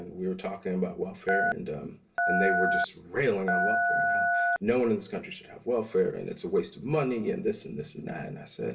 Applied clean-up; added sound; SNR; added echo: none; Telephone; -3 dB; reverberation time 0.2 s.